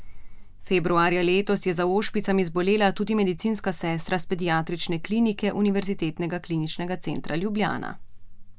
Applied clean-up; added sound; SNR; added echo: none; none; none; none.